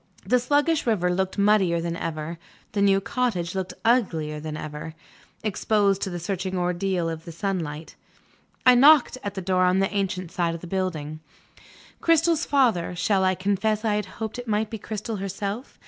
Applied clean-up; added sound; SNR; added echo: none; none; none; none.